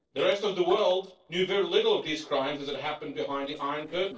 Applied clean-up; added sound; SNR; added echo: neural separator model SepFormer DNS4.